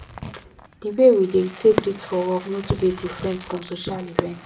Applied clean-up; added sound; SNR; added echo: none; Fireworks; 10 dB; reverberation time 0.3 s.